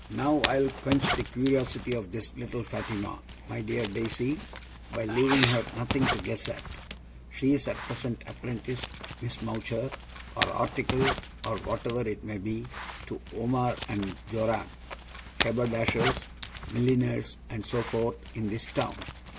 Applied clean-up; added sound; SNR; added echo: none; Zipper (clothing) + Sneeze; 5 dB; none.